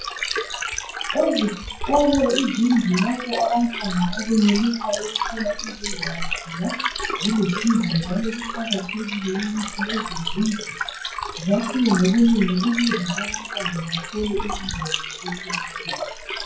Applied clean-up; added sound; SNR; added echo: classical method WPE with log-MMSE.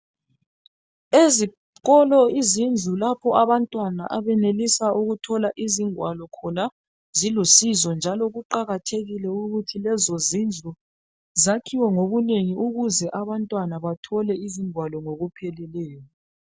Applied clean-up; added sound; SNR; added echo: none; none; none; none.